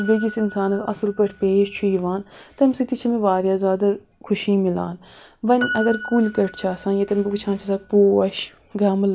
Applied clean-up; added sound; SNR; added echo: none; Piano; 17 dB; none.